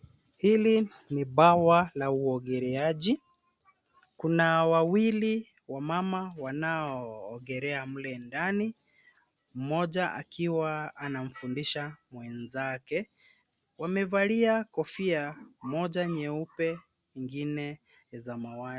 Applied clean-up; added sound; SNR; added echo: none; none; none; none.